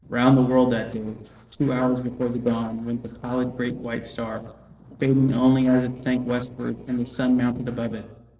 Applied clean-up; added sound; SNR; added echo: neural separator model SepFormer DNS4.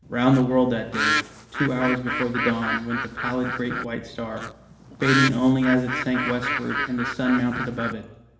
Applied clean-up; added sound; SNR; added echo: none; Bird; 4 dB; reverberation time 1.7 s.